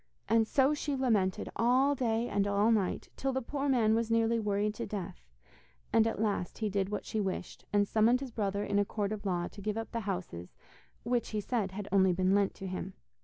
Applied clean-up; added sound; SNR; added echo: none; none; none; none.